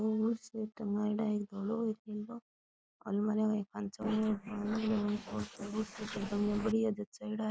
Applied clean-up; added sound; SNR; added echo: neural mask model Resemble Enhance denoiser.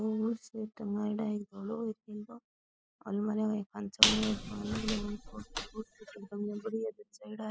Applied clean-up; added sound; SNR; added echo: classical method spectral subtraction.